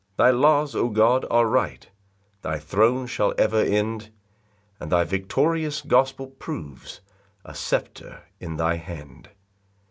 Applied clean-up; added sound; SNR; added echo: none; none; none; none.